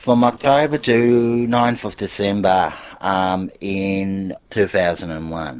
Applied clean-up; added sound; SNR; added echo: neural separator model SepFormer DNS4.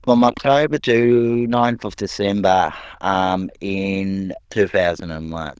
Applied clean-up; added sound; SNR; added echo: neural diffusion model UNIVERSE++.